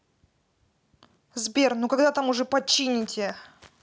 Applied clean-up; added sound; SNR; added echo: none; none; none; none.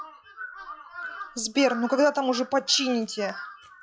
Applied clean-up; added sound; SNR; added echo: classical method log-MMSE.